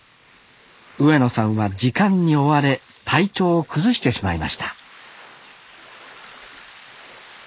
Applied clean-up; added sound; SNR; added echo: neural mask model Resemble Enhance denoiser.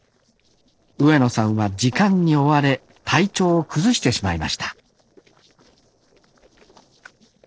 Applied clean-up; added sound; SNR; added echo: neural separator model SepFormer DNS4.